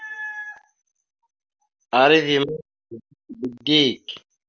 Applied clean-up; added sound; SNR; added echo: none; none; none; none.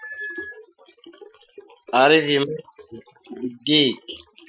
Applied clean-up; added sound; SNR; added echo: classical method Wiener filter.